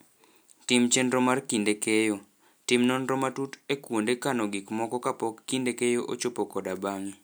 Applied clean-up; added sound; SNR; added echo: none; none; none; none.